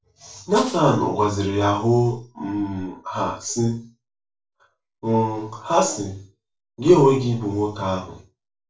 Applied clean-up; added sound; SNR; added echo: neural separator model SepFormer DNS4.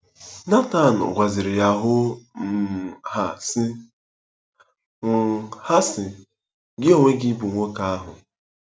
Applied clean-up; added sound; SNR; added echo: none; none; none; none.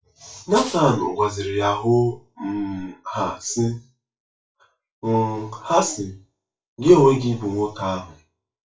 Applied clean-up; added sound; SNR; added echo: classical method WPE with log-MMSE.